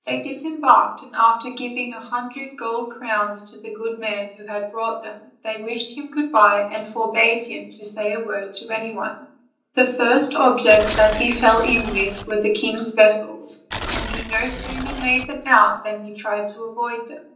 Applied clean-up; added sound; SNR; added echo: none; Tearing; 8 dB; reverberation time 0.6 s.